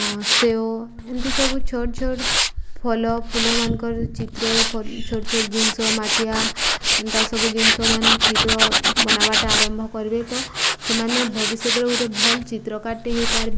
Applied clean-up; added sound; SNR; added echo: none; Tools; -3 dB; none.